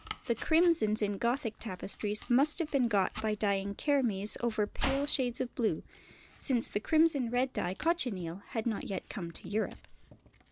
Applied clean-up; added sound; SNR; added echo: none; Domestic sounds, home sounds; 16 dB; none.